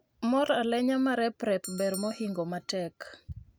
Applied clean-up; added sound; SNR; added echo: none; Bell; 18 dB; none.